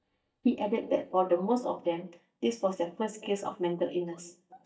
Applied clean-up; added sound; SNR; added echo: neural mask model DeepFilterNet 3.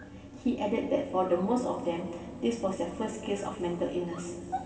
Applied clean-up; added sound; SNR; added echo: none; Dog; 17 dB; reverberation time 2.4 s.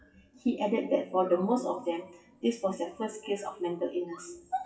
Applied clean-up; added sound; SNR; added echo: classical method WPE with log-MMSE.